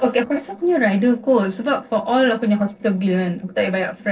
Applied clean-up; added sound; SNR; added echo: neural separator model SepFormer DNS4.